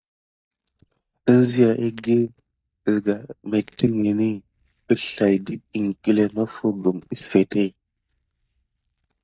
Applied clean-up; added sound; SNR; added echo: neural mask model DeepFilterNet 3.